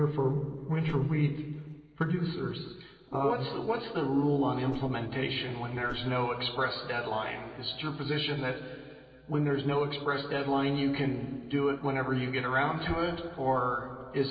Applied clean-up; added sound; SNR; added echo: neural separator model SepFormer DNS4.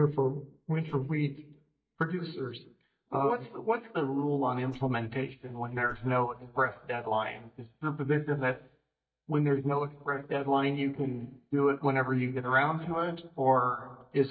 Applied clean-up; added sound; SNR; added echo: neural mask model DeepFilterNet 3.